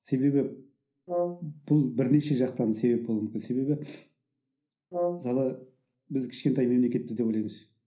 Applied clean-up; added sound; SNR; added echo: none; Brass instrument; 5 dB; reverberation time 0.5 s.